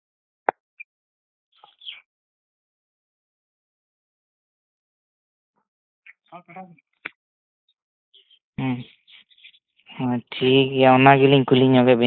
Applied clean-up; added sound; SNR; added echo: neural mask model Resemble Enhance denoiser.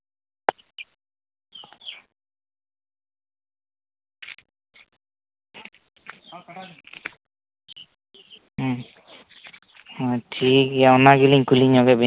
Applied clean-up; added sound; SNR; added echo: none; none; none; none.